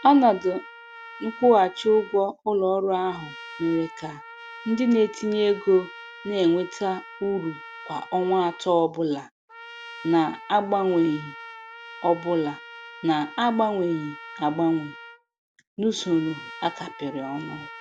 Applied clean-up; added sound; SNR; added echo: none; Trumpet; 17 dB; none.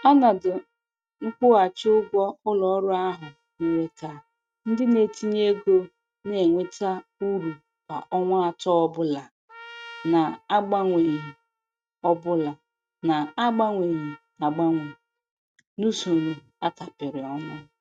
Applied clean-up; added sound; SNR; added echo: neural mask model RNNoise.